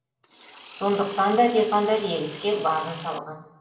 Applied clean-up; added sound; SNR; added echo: none; Tools; 16 dB; reverberation time 0.8 s.